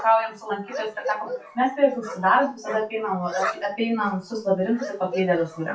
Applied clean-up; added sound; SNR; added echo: classical method WPE with log-MMSE.